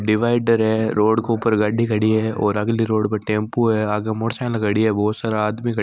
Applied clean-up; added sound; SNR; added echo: none; none; none; none.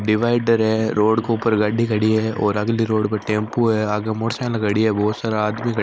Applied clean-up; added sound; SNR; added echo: none; Engine; 20 dB; none.